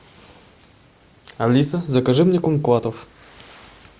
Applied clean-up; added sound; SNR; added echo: none; none; none; none.